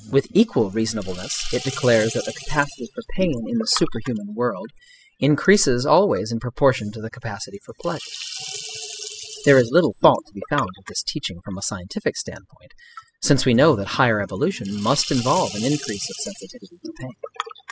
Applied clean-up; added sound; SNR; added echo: classical method spectral subtraction.